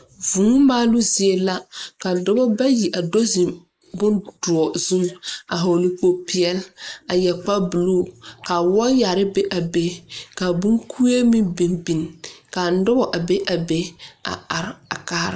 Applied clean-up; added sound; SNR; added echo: neural mask model Resemble Enhance denoiser.